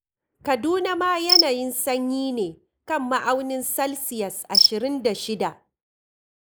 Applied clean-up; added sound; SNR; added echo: neural mask model Resemble Enhance denoiser.